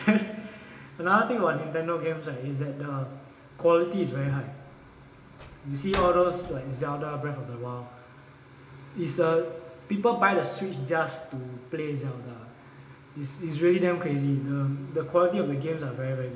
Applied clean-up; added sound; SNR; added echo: none; Slam; 14 dB; reverberation time 0.8 s.